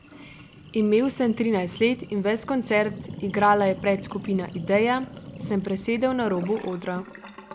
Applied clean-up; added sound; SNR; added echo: none; Sink (filling or washing); 15 dB; none.